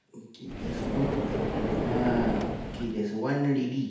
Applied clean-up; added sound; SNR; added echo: none; Car; 0 dB; reverberation time 0.8 s.